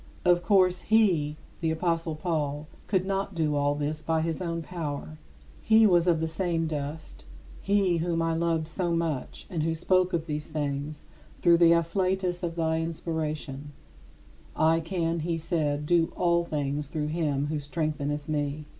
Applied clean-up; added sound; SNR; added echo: none; none; none; none.